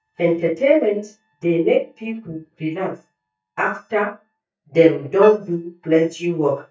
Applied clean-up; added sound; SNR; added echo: neural mask model DeepFilterNet 3.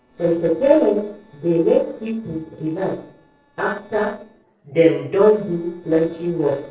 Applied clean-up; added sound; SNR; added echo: neural separator model SepFormer DNS4.